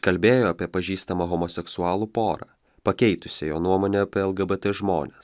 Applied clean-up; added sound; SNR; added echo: none; none; none; none.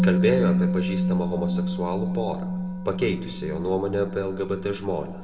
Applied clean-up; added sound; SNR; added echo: none; Musical instrument; -1 dB; reverberation time 1.3 s.